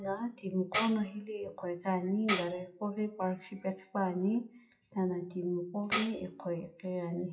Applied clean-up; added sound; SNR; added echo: classical method WPE with log-MMSE.